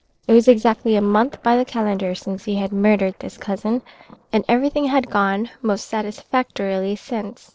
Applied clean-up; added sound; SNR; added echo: neural separator model SepFormer DNS4.